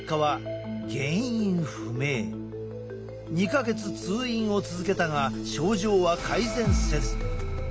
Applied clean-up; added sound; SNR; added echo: none; none; none; none.